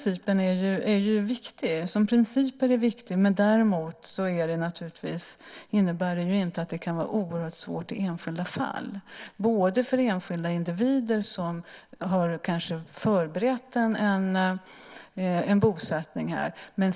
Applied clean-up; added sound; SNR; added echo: none; none; none; none.